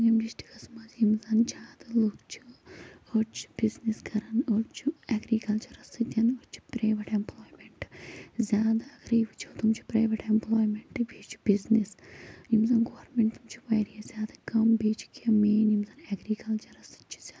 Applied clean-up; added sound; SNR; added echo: none; none; none; none.